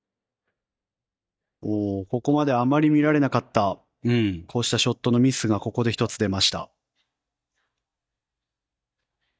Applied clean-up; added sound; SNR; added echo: neural mask model DeepFilterNet 3.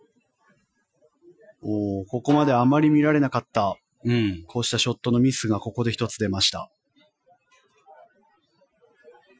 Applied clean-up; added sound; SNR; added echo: classical method Wiener filter.